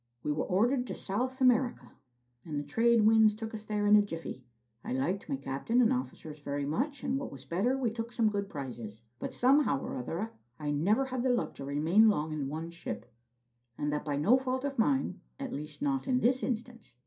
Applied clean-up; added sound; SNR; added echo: none; none; none; reverberation time 0.3 s.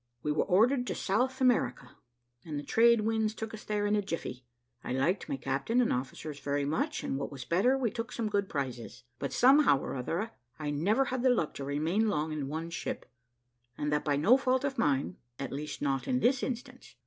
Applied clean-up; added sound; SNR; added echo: none; none; none; none.